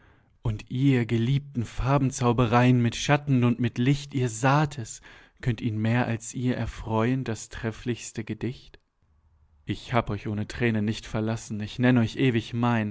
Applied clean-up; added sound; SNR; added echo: none; none; none; none.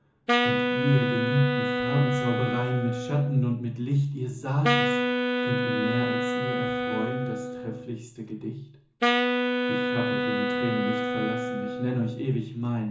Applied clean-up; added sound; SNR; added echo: none; Wind instrument, woodwind instrument; -1 dB; reverberation time 0.7 s.